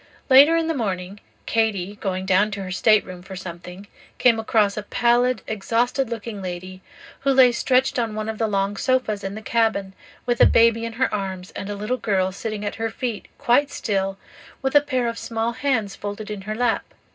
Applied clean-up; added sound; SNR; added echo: none; none; none; reverberation time 0.2 s.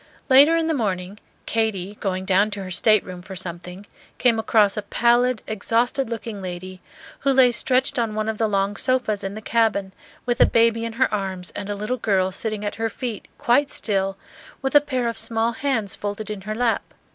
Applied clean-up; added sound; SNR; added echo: none; none; none; none.